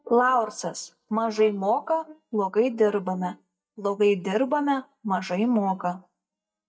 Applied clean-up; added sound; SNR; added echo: neural mask model DeepFilterNet 3.